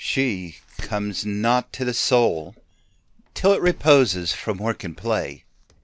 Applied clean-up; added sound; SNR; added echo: none; Door; 19 dB; none.